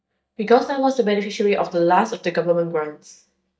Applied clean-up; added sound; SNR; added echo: neural mask model DeepFilterNet 3.